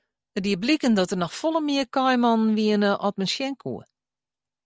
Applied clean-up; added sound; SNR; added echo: none; none; none; none.